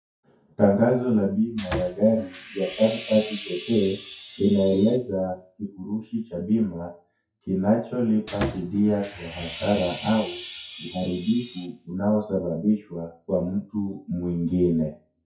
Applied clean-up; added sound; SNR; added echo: classical method WPE with log-MMSE.